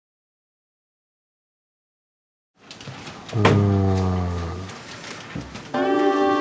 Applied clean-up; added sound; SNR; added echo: none; none; none; none.